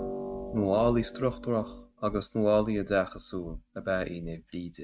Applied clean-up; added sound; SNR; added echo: neural mask model RNNoise.